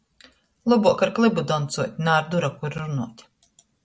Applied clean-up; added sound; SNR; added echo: none; none; none; none.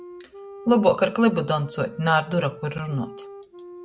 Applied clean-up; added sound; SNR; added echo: none; Wind instrument, woodwind instrument; 18 dB; none.